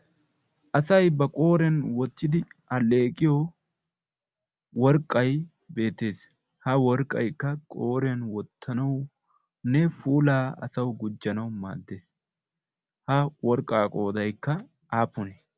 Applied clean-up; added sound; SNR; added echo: none; none; none; none.